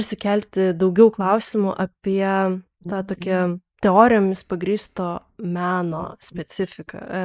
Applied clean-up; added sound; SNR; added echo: neural mask model Resemble Enhance denoiser.